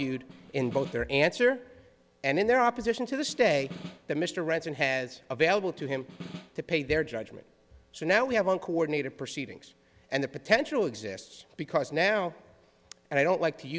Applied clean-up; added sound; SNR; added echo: none; Snare drum; 17 dB; none.